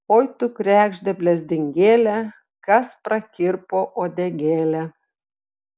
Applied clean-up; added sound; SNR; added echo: none; none; none; none.